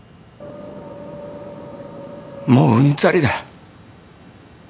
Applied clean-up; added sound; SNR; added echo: none; Vehicle; 14 dB; none.